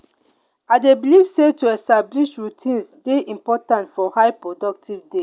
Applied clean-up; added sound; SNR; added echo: none; none; none; none.